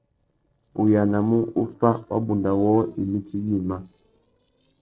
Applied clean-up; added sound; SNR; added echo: neural separator model SepFormer DNS4.